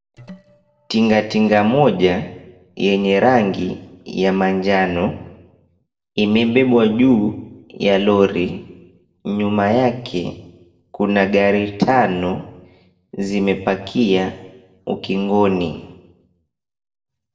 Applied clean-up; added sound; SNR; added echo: neural separator model SepFormer DNS4.